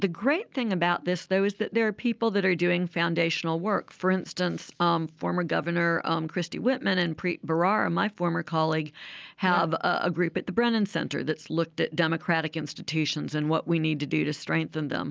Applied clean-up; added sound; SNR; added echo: none; none; none; none.